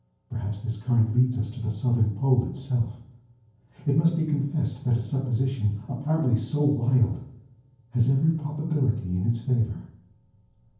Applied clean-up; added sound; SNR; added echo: none; none; none; reverberation time 0.9 s.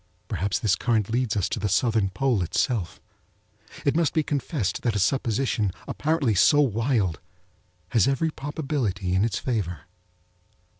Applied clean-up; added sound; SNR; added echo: none; none; none; none.